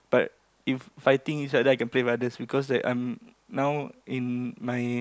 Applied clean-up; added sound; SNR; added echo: none; none; none; none.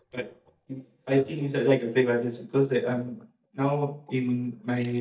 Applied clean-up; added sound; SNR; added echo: neural mask model DeepFilterNet 3.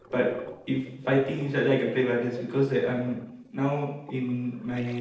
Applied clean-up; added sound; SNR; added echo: neural separator model SepFormer DNS4.